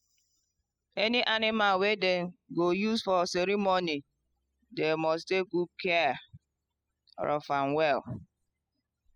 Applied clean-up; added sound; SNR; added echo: classical method spectral subtraction.